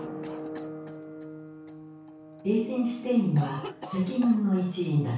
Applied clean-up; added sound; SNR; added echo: none; Cough; 17 dB; reverberation time 0.6 s.